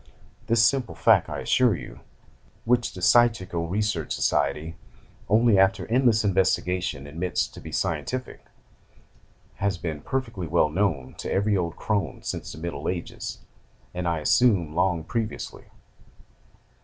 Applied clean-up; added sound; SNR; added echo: none; none; none; none.